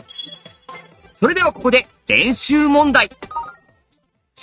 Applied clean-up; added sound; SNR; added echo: neural mask model RNNoise.